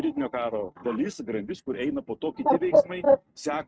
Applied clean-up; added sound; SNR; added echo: neural mask model RNNoise.